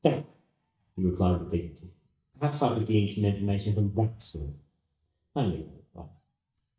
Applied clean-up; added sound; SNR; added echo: neural mask model DeepFilterNet 3.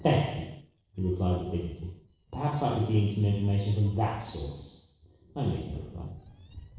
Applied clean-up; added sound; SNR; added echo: neural separator model SepFormer DNS4.